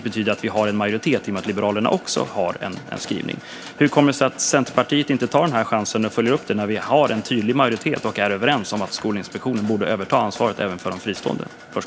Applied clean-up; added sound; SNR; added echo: none; Mechanisms; 18 dB; none.